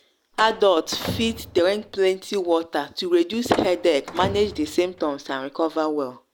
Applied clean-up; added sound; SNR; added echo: none; Slam; 15 dB; none.